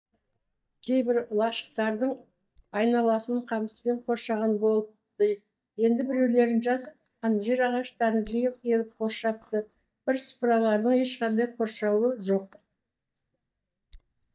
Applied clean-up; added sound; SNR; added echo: neural mask model DeepFilterNet 3.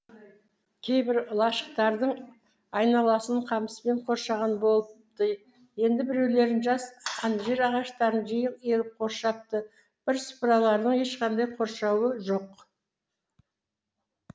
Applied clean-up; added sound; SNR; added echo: none; none; none; none.